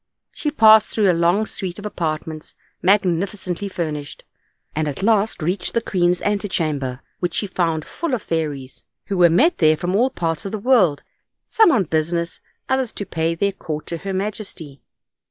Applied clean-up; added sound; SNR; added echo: neural mask model Resemble Enhance denoiser.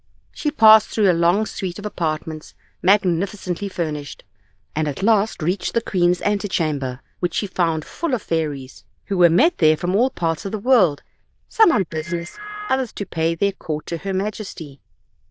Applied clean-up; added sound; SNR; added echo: neural diffusion model UNIVERSE++.